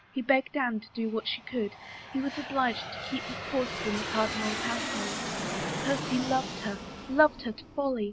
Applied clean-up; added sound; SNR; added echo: none; Aircraft; 6 dB; none.